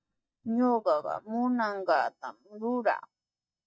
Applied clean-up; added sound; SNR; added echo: neural mask model DeepFilterNet 3.